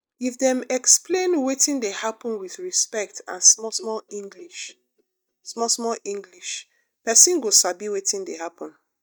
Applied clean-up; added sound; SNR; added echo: neural mask model DeepFilterNet 3.